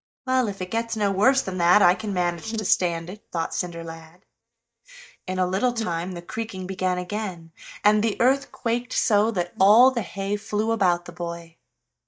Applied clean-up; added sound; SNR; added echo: neural mask model DeepFilterNet 3.